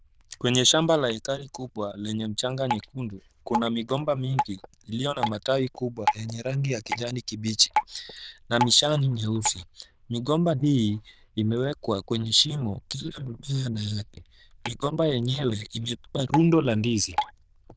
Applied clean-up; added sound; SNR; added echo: neural diffusion model UNIVERSE++.